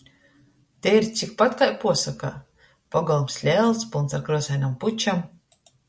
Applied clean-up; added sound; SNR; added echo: none; none; none; none.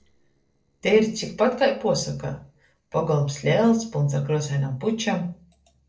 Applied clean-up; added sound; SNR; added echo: neural separator model SepFormer DNS4.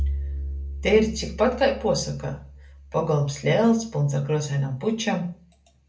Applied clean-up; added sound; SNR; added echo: none; Bowed string instrument; 10 dB; reverberation time 0.3 s.